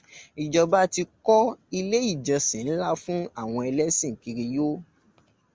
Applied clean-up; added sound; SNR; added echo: none; none; none; none.